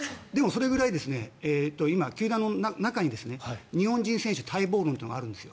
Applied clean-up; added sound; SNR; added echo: none; none; none; none.